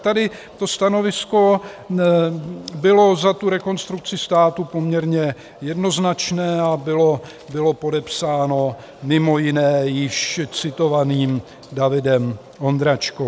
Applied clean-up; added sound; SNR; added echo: none; none; none; none.